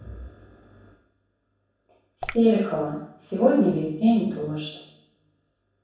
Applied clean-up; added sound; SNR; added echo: none; Drip / Water; 9 dB; reverberation time 0.7 s.